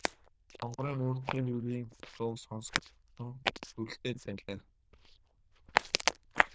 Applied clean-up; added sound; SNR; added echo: neural diffusion model UNIVERSE++.